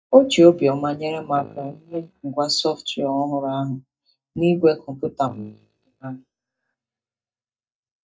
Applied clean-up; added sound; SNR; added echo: neural mask model DeepFilterNet 3.